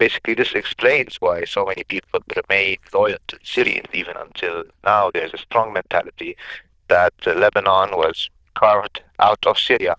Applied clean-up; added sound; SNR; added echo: neural diffusion model UNIVERSE++.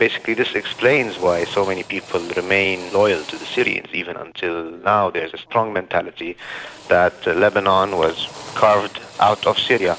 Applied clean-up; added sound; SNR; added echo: none; Drill; 20 dB; none.